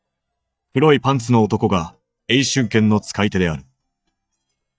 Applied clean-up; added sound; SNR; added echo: neural mask model DeepFilterNet 3.